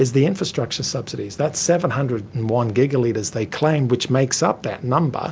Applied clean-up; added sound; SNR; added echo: none; none; none; none.